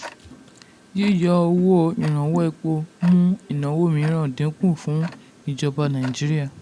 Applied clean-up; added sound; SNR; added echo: none; Tick-tock; 19 dB; none.